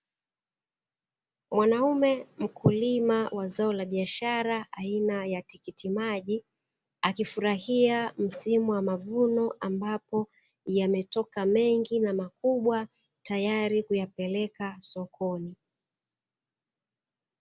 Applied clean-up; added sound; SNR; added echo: none; none; none; none.